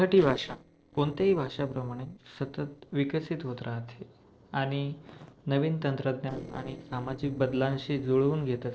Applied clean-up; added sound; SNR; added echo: neural separator model SepFormer DNS4.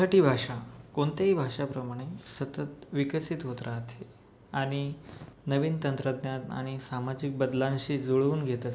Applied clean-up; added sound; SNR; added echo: none; none; none; none.